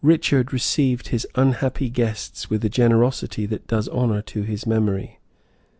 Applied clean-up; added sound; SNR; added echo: none; none; none; none.